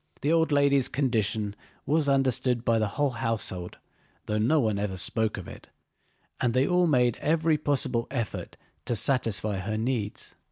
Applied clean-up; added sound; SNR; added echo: none; none; none; none.